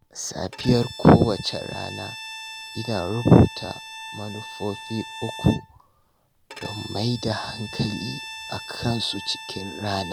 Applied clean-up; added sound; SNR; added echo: none; Bowed string instrument; 14 dB; none.